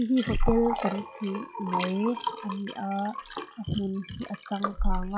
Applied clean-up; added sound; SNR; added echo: classical method log-MMSE.